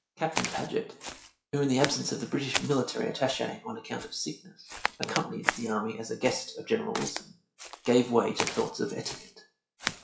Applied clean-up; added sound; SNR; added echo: classical method WPE with log-MMSE.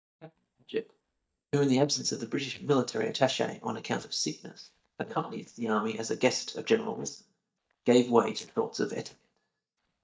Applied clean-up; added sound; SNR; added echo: neural mask model DeepFilterNet 3.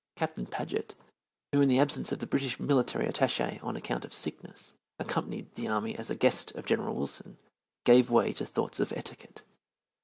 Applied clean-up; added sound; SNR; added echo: none; none; none; none.